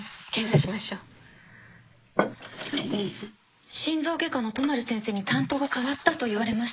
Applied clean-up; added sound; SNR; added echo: neural mask model Resemble Enhance denoiser.